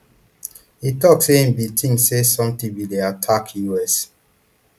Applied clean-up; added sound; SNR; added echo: none; none; none; none.